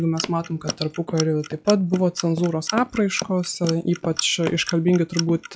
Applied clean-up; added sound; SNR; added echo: classical method log-MMSE.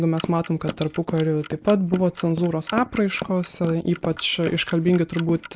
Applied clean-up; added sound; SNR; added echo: neural mask model Resemble Enhance denoiser.